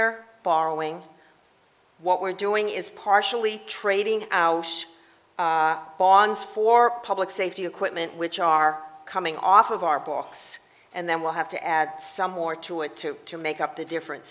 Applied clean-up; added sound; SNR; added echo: none; none; none; none.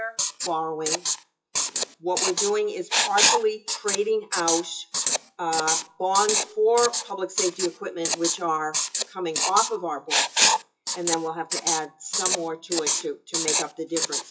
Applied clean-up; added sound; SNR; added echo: classical method WPE with log-MMSE.